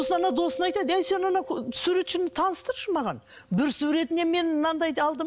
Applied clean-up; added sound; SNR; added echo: none; Keyboard (musical); 14 dB; none.